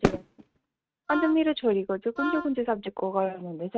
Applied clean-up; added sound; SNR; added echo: neural mask model RNNoise.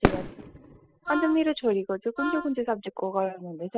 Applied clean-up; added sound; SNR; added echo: classical method spectral subtraction.